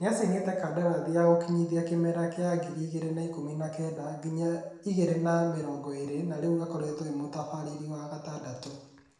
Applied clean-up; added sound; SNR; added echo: none; none; none; reverberation time 0.8 s.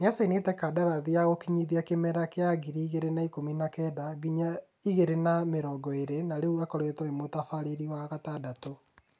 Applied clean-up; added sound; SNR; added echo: none; none; none; none.